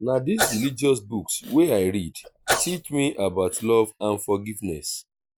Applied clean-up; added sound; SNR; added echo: neural mask model Resemble Enhance denoiser.